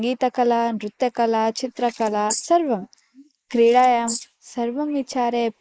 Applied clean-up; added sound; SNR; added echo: neural mask model Resemble Enhance denoiser.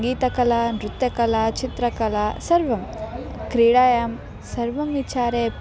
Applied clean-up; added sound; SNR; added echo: none; none; none; none.